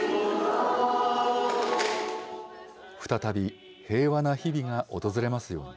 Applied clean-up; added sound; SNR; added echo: none; none; none; none.